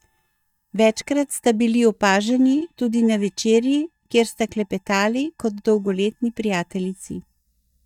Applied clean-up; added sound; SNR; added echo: neural mask model DeepFilterNet 3.